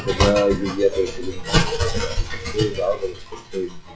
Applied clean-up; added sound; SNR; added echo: classical method WPE with log-MMSE.